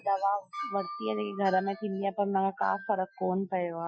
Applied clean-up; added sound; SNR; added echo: classical method Wiener filter.